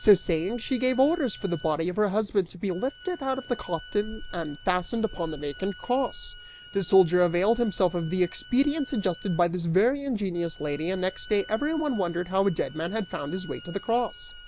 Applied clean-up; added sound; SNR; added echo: none; Frog + Bowed string instrument; 19 dB; none.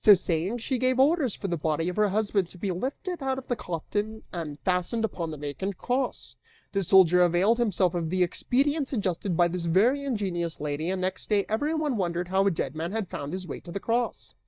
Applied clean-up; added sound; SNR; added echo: neural mask model DeepFilterNet 3.